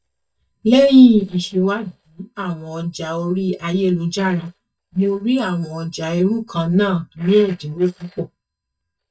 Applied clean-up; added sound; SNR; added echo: neural mask model DeepFilterNet 3.